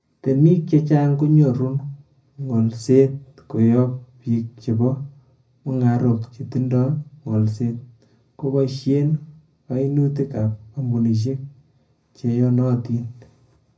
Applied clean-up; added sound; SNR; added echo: none; none; none; reverberation time 0.4 s.